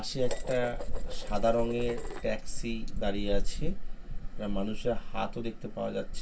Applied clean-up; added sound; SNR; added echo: none; Dishes, pots, and pans; 15 dB; reverberation time 0.2 s.